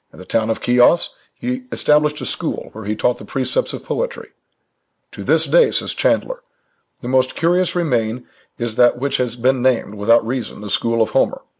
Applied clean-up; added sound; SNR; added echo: neural mask model Resemble Enhance denoiser.